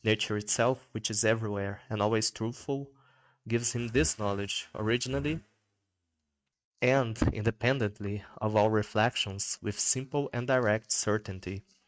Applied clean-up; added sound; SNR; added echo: neural mask model RNNoise.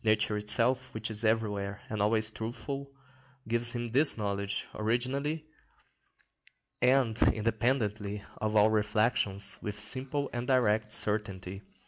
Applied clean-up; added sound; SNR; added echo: none; none; none; none.